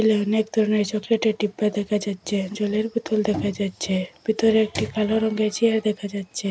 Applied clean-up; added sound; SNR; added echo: none; none; none; none.